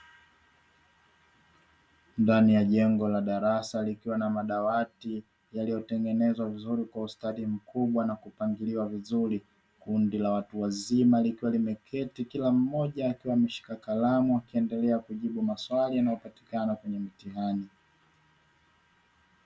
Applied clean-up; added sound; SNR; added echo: none; none; none; none.